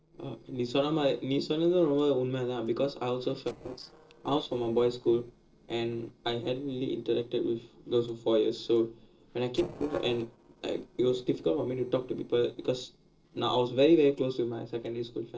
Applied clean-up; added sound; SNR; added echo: neural separator model SepFormer DNS4.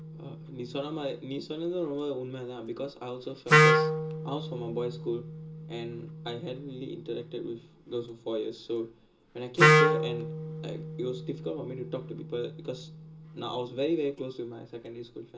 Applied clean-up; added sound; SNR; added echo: none; Wind instrument, woodwind instrument; -5 dB; reverberation time 0.2 s.